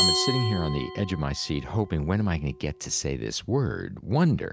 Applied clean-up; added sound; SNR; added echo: none; Glass; 6 dB; none.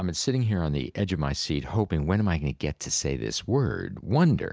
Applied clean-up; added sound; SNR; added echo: none; none; none; none.